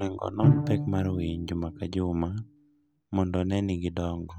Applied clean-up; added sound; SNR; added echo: none; Bowed string instrument; 1 dB; none.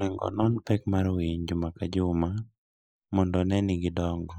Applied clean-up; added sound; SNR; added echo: neural mask model Resemble Enhance denoiser.